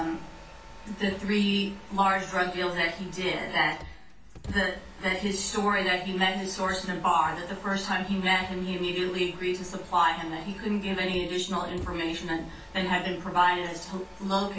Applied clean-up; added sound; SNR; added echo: none; Mechanisms; 17 dB; reverberation time 0.3 s.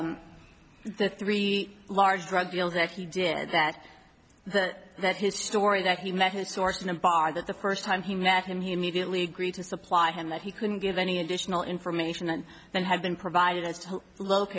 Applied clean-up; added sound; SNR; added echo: none; none; none; none.